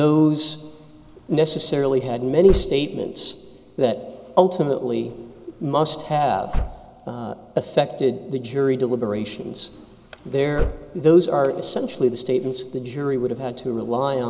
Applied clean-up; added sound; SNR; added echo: none; Slam / Car; 13 dB; none.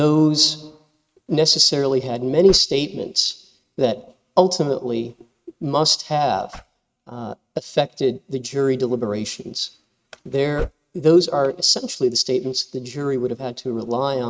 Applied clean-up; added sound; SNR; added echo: neural mask model RNNoise.